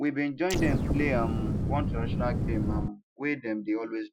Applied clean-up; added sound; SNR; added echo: none; Explosion; -3 dB; none.